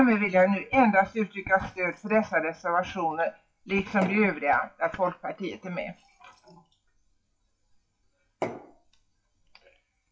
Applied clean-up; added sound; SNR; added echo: classical method WPE with log-MMSE.